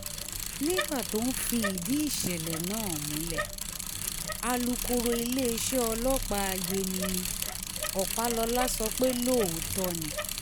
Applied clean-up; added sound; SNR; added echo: none; Bicycle; 2 dB; none.